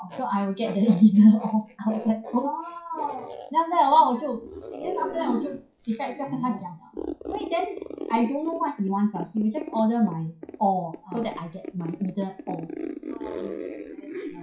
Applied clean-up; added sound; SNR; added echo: classical method WPE with log-MMSE.